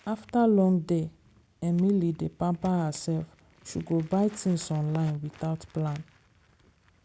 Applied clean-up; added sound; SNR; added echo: none; none; none; none.